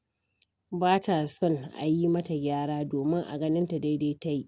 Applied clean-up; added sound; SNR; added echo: none; none; none; none.